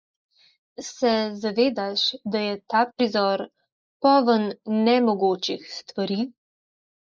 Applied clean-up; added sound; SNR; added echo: neural mask model Resemble Enhance denoiser.